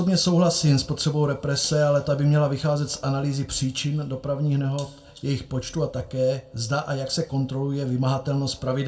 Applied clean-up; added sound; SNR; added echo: none; none; none; reverberation time 0.2 s.